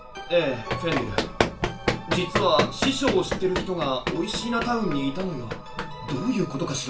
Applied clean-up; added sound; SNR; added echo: none; Run; 3 dB; reverberation time 0.3 s.